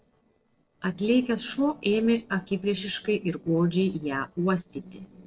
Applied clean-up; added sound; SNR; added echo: neural separator model SepFormer DNS4.